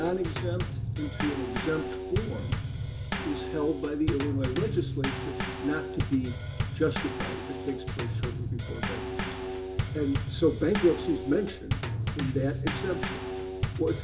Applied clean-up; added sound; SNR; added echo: none; Bass drum / Snare drum / Drum kit; 1 dB; reverberation time 0.2 s.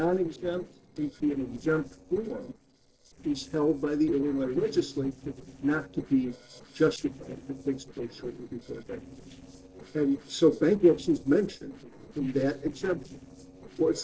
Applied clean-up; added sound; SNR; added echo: neural separator model SepFormer DNS4.